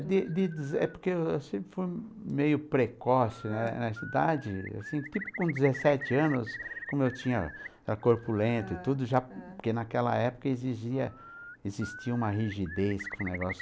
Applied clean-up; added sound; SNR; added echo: none; Bird; 15 dB; none.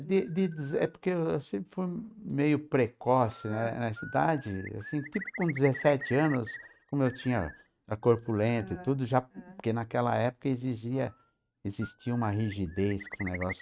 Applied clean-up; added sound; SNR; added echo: neural mask model RNNoise.